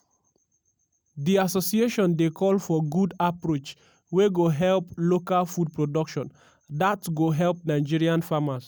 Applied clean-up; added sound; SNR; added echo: none; none; none; none.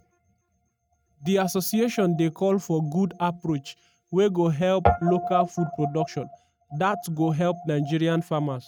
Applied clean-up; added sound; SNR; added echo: neural mask model RNNoise.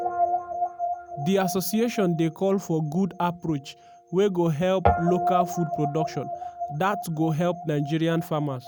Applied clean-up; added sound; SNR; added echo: none; Guitar; 5 dB; none.